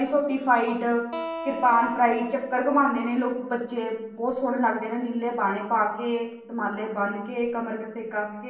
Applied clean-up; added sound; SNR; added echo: none; Acoustic guitar; 13 dB; reverberation time 0.6 s.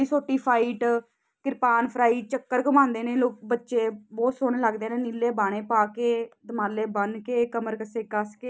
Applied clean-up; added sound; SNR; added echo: none; none; none; none.